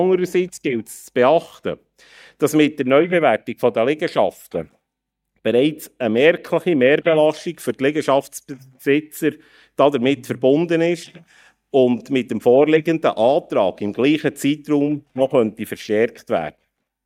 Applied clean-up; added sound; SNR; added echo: neural mask model DeepFilterNet 3.